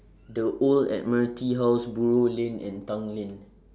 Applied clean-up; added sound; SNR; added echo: none; none; none; none.